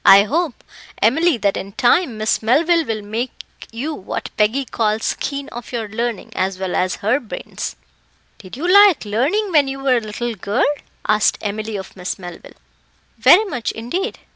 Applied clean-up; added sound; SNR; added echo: none; none; none; none.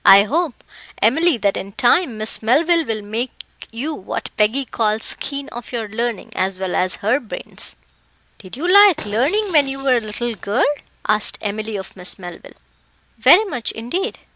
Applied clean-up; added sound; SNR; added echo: none; Rattle / Rattle (instrument); 10 dB; none.